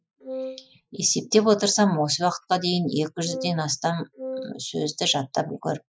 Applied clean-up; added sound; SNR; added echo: classical method Wiener filter.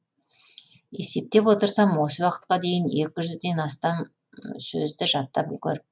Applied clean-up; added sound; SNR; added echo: none; none; none; none.